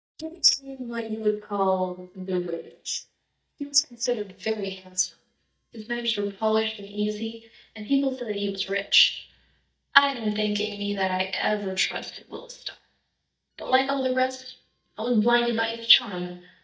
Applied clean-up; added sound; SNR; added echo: neural mask model DeepFilterNet 3.